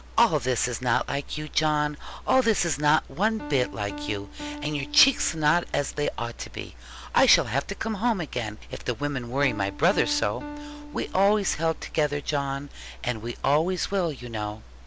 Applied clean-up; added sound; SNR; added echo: none; Piano; 18 dB; none.